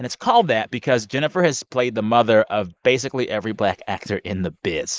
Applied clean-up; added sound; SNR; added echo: neural mask model Resemble Enhance denoiser.